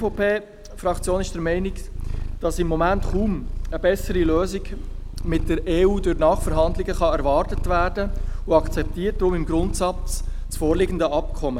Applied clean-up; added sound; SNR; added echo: none; Purr; 3 dB; none.